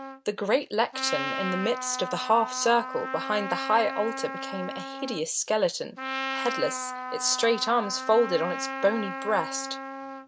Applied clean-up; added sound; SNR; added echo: none; Trumpet; 7 dB; none.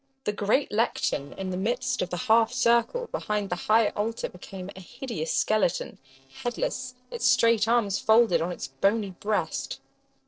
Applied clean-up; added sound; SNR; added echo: neural separator model SepFormer DNS4.